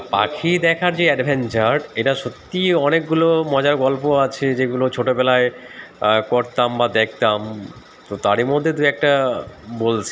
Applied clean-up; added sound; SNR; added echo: none; none; none; none.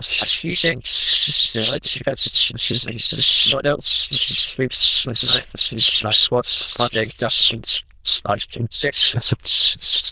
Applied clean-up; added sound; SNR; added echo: neural diffusion model UNIVERSE++.